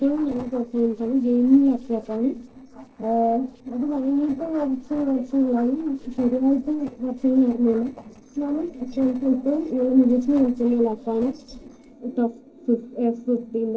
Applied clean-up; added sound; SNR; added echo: neural separator model SepFormer DNS4.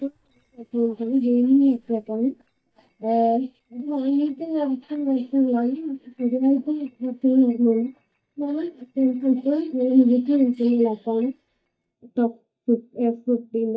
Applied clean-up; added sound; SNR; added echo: neural mask model DeepFilterNet 3.